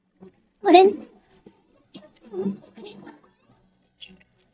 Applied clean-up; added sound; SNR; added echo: neural mask model DeepFilterNet 3.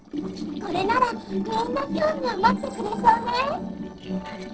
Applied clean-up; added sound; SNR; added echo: neural separator model SepFormer DNS4.